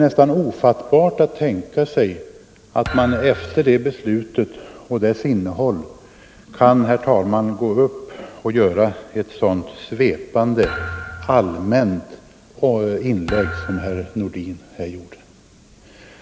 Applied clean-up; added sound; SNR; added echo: none; Thump, thud; 13 dB; none.